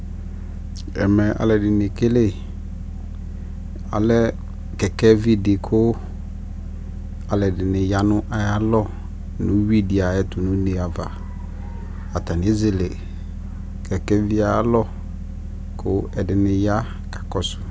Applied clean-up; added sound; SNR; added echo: none; none; none; none.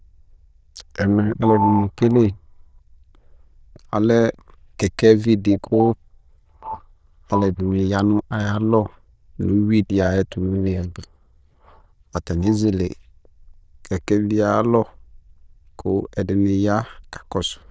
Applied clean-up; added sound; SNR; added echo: neural diffusion model UNIVERSE++.